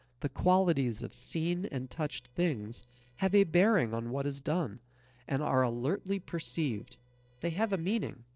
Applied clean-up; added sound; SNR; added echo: neural separator model SepFormer DNS4.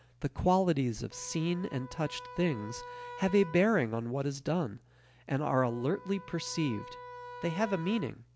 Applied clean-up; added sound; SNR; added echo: none; Wind instrument, woodwind instrument; 17 dB; none.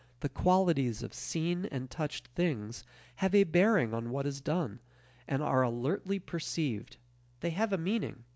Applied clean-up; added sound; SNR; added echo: none; none; none; none.